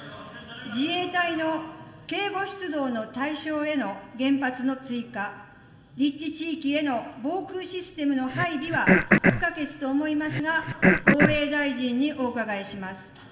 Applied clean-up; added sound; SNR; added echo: none; Cough; -4 dB; reverberation time 1.9 s.